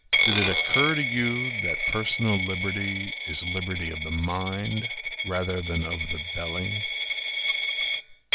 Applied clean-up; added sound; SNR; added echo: none; Coin (dropping); -2 dB; none.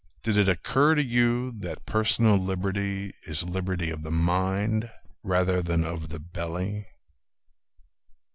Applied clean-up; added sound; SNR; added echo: none; none; none; none.